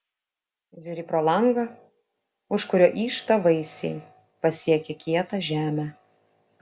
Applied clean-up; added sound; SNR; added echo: none; none; none; none.